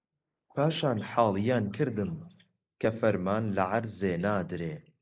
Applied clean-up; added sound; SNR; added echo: neural mask model Resemble Enhance denoiser.